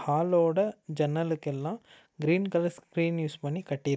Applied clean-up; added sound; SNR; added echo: none; none; none; none.